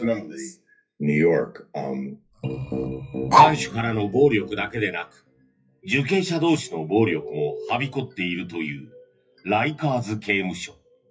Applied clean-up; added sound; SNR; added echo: classical method WPE with log-MMSE.